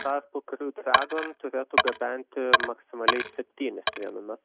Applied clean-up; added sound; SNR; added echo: none; Coin (dropping); -3 dB; none.